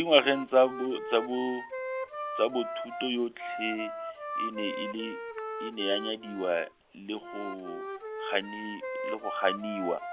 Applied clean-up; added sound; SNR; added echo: none; Wind instrument, woodwind instrument; 7 dB; none.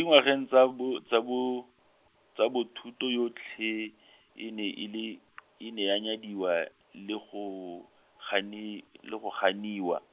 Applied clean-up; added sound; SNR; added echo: none; none; none; none.